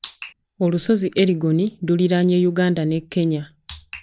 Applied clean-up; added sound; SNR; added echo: none; none; none; none.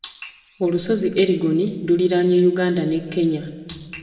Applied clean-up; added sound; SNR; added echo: none; none; none; reverberation time 1.5 s.